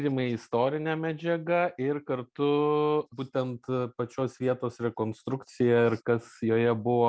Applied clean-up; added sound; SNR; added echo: none; none; none; none.